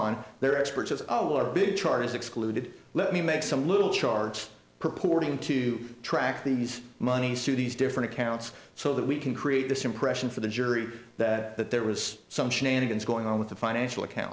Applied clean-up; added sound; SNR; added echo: none; none; none; none.